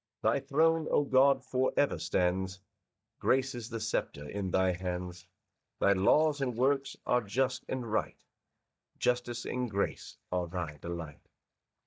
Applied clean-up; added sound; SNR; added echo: neural mask model DeepFilterNet 3.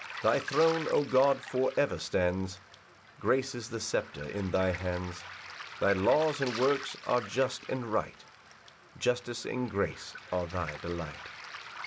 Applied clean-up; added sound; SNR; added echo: none; Waves, surf; 13 dB; none.